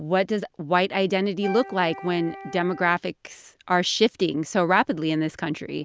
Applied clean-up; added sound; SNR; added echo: none; Wind instrument, woodwind instrument; 15 dB; none.